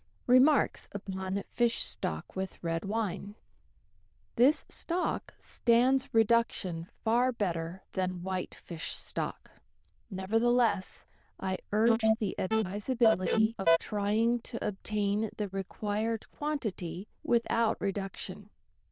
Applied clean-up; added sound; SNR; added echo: neural diffusion model UNIVERSE++.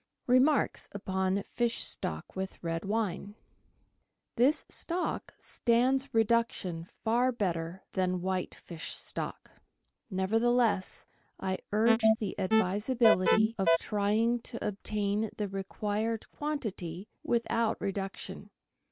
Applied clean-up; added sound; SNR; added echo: none; Alarm; -3 dB; none.